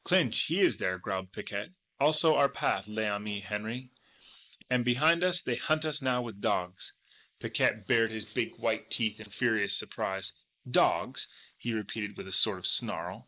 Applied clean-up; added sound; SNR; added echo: neural mask model Resemble Enhance denoiser.